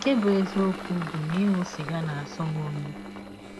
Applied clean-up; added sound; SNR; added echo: none; Engine + Engine; 10 dB; none.